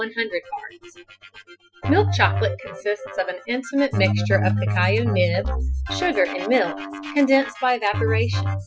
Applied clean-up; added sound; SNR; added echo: classical method Wiener filter.